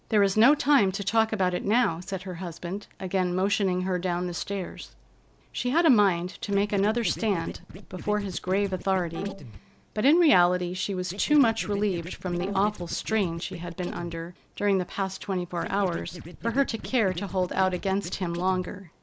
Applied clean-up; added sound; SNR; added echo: none; Bowed string instrument + Scratching (performance technique); 12 dB; none.